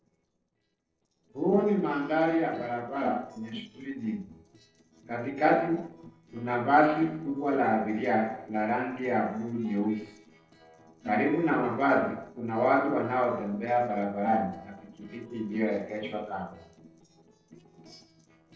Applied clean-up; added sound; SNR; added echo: neural separator model SepFormer DNS4.